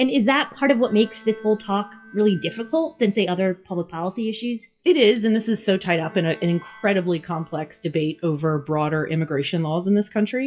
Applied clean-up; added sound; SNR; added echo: classical method WPE with log-MMSE.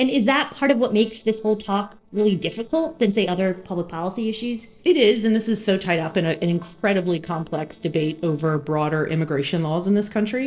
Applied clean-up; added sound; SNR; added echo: neural separator model SepFormer DNS4.